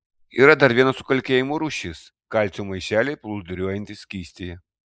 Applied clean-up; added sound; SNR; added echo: neural mask model Resemble Enhance denoiser.